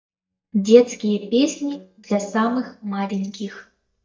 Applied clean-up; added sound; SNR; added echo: neural mask model DeepFilterNet 3.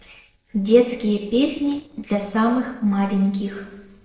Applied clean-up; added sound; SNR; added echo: neural separator model SepFormer DNS4.